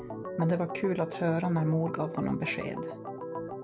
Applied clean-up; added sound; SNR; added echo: none; Organ; 7 dB; none.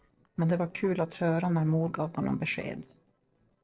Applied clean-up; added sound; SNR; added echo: neural separator model SepFormer DNS4.